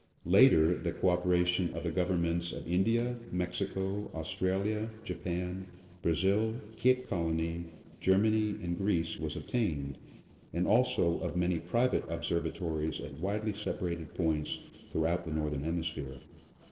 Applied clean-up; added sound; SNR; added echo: neural separator model SepFormer DNS4.